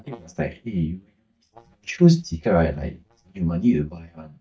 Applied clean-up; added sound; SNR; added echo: neural mask model DeepFilterNet 3.